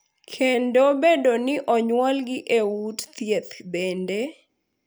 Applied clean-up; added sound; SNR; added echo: none; none; none; none.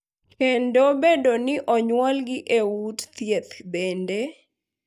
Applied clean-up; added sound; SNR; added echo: neural mask model DeepFilterNet 3.